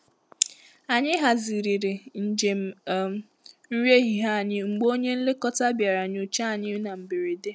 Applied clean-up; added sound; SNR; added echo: none; none; none; none.